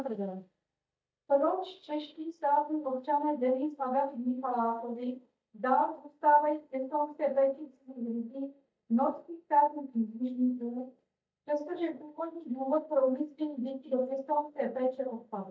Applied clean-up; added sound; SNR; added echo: neural mask model DeepFilterNet 3.